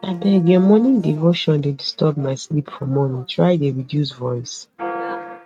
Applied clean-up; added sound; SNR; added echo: neural mask model RNNoise.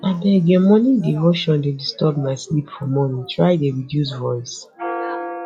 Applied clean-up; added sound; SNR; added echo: classical method log-MMSE.